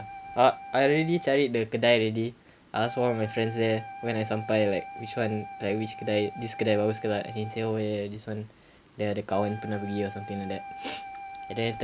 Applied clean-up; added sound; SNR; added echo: none; Wind instrument, woodwind instrument; 14 dB; none.